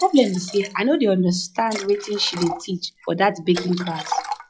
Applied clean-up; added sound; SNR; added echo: classical method log-MMSE.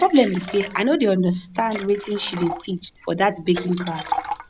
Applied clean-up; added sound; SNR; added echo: none; Liquid; 11 dB; none.